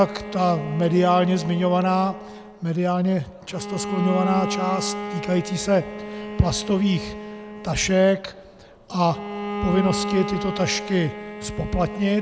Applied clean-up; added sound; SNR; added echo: none; Bowed string instrument; 9 dB; none.